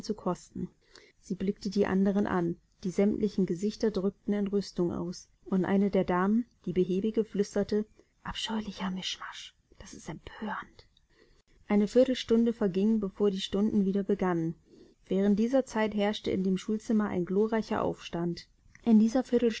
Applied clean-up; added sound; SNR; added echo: none; none; none; none.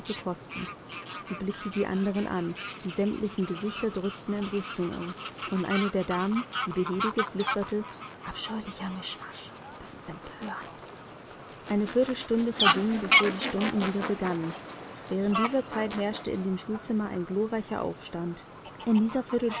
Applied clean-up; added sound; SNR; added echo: none; Fowl; 4 dB; none.